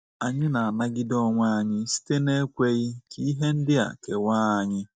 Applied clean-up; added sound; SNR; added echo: neural mask model DeepFilterNet 3.